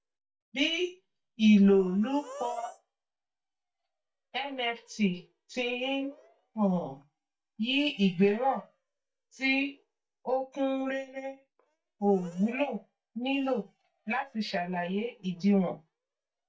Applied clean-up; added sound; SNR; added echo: neural mask model DeepFilterNet 3.